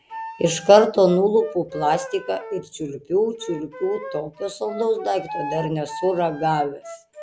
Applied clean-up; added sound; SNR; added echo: none; Wind instrument, woodwind instrument; 14 dB; none.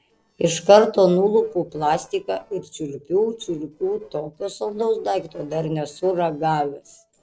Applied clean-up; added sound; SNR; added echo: neural separator model SepFormer DNS4.